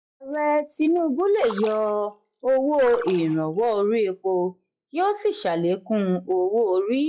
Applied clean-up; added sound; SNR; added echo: classical method log-MMSE.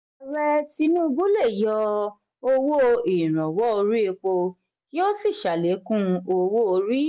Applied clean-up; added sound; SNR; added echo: none; none; none; none.